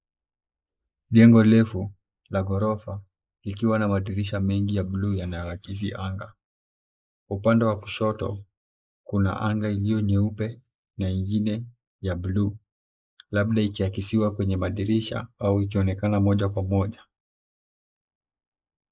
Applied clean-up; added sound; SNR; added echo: neural mask model Resemble Enhance denoiser.